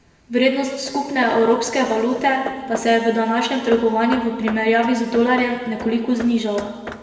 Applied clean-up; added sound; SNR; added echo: none; Hammer / Wood; 16 dB; reverberation time 1.6 s.